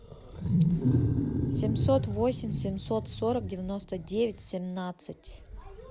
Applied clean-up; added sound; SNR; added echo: none; Wild animals; -2 dB; none.